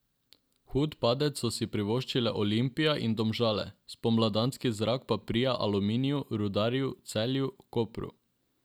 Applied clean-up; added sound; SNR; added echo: none; none; none; none.